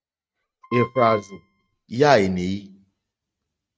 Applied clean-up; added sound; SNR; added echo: neural mask model RNNoise.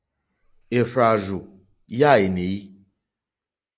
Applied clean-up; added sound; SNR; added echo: neural mask model Resemble Enhance denoiser.